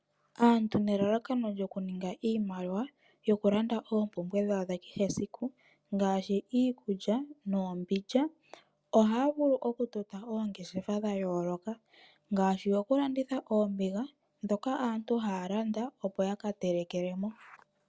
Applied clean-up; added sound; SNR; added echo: none; none; none; none.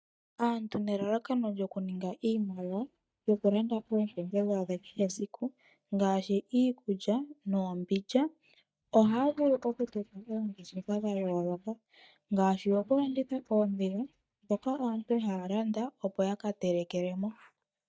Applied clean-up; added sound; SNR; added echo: neural mask model DeepFilterNet 3.